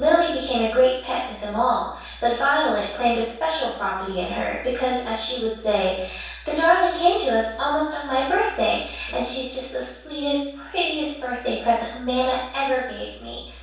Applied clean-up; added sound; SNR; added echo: none; none; none; reverberation time 0.7 s.